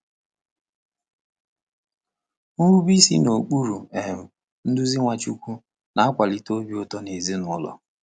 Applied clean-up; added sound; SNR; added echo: none; none; none; none.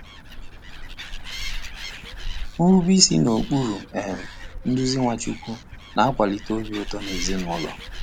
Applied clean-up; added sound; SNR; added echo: none; Animal; 9 dB; none.